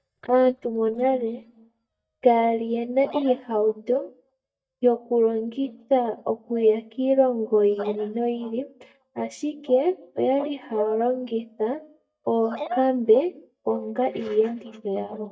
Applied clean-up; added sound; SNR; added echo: neural mask model DeepFilterNet 3.